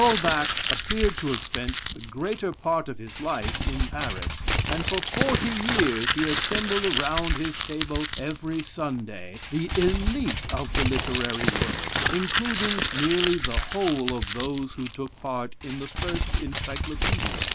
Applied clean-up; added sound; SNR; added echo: none; Crumpling, crinkling; -2 dB; none.